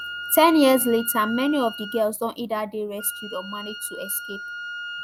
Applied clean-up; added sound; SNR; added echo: none; Wind instrument, woodwind instrument; 12 dB; none.